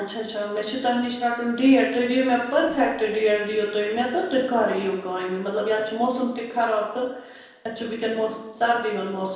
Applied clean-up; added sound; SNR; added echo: neural separator model SepFormer DNS4.